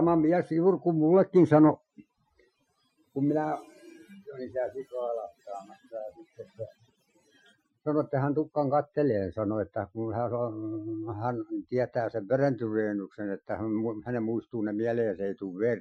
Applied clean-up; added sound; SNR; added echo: classical method Wiener filter.